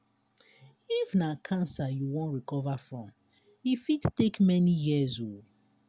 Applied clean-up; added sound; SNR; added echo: none; none; none; none.